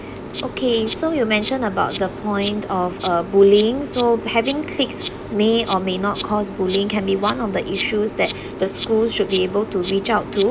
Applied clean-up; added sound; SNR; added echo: none; Insect; 11 dB; none.